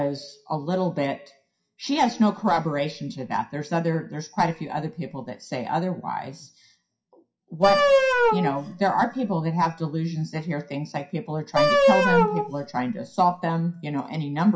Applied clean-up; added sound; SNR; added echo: classical method WPE with log-MMSE.